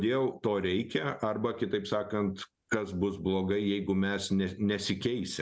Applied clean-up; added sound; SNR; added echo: none; none; none; none.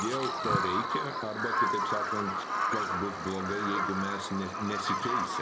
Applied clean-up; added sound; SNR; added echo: none; Bird vocalization, bird call, bird song; -4 dB; none.